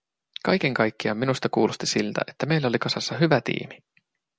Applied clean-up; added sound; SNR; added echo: none; none; none; none.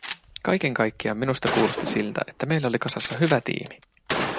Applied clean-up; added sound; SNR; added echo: none; Gunshot, gunfire; 6 dB; none.